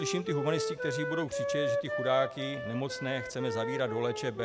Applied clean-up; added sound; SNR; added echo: none; Wind instrument, woodwind instrument; 2 dB; none.